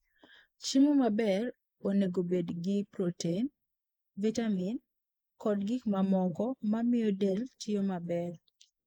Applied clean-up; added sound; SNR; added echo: neural mask model Resemble Enhance denoiser.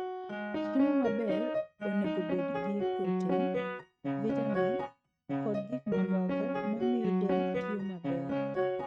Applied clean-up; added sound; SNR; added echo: neural mask model RNNoise.